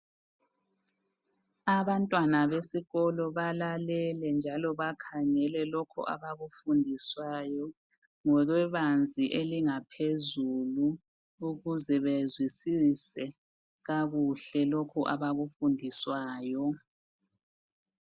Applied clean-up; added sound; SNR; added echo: none; none; none; none.